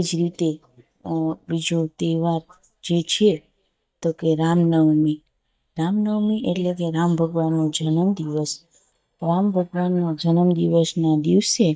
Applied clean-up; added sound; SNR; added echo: neural mask model DeepFilterNet 3.